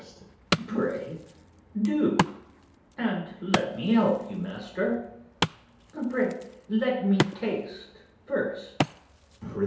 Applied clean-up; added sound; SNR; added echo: none; Wood; 5 dB; reverberation time 0.8 s.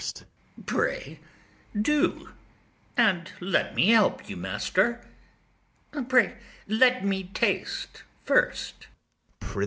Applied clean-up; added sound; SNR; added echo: none; none; none; none.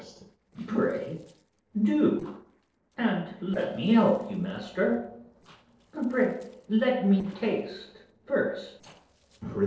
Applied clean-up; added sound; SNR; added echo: neural separator model SepFormer DNS4.